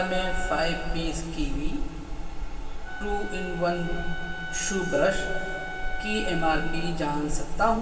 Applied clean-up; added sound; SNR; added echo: none; Wind instrument, woodwind instrument; 11 dB; reverberation time 2.8 s.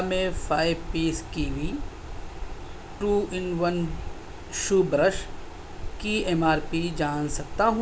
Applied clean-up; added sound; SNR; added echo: none; none; none; none.